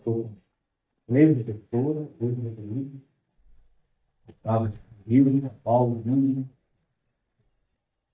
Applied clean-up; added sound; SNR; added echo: neural mask model DeepFilterNet 3.